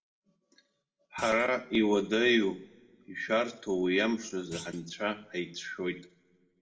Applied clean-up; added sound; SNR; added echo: none; Thump, thud; 20 dB; reverberation time 0.5 s.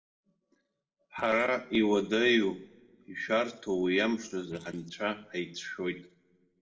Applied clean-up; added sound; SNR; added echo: neural separator model SepFormer DNS4.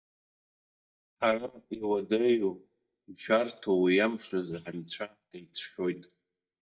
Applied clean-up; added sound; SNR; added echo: neural mask model DeepFilterNet 3.